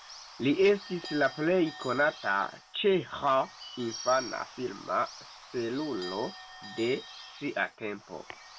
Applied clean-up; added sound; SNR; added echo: none; Bird / Bell; 16 dB; none.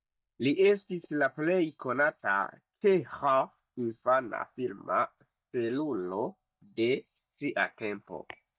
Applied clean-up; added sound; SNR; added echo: neural mask model DeepFilterNet 3.